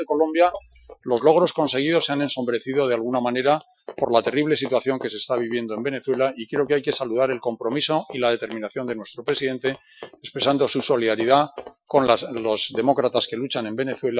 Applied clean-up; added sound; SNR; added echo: classical method Wiener filter.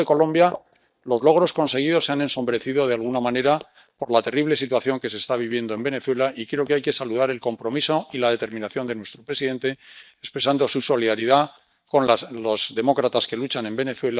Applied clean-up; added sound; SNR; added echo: neural mask model DeepFilterNet 3.